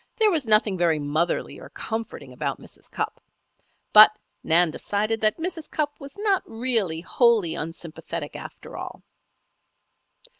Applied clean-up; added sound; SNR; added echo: none; none; none; none.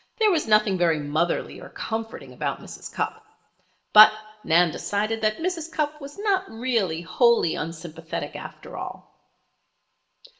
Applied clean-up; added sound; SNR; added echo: none; none; none; reverberation time 0.6 s.